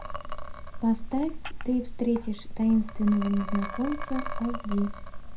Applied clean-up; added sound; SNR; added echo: none; Liquid; 4 dB; reverberation time 0.2 s.